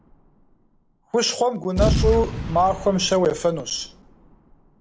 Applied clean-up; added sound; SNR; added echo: none; Boom; 5 dB; none.